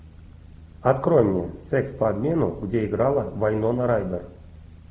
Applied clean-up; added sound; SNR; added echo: none; none; none; none.